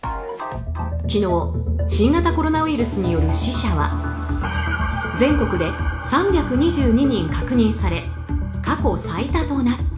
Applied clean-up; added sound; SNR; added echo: none; none; none; reverberation time 1.9 s.